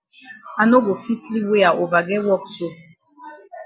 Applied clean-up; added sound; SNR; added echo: none; none; none; none.